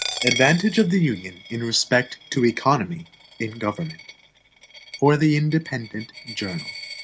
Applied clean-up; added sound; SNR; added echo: none; Coin (dropping); 12 dB; none.